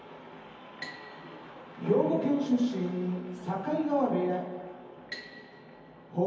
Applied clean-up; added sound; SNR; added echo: none; none; none; reverberation time 0.5 s.